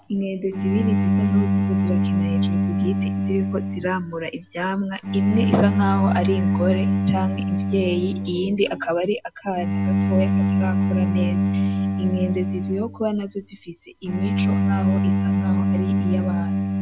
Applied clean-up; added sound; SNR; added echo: none; Bowed string instrument; -5 dB; none.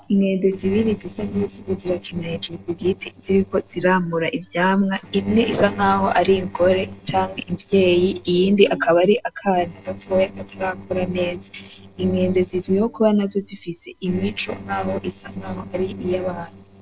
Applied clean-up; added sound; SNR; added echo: neural separator model SepFormer DNS4.